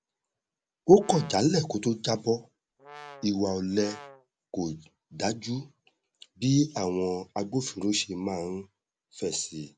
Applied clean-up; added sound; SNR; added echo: none; Brass instrument; 19 dB; none.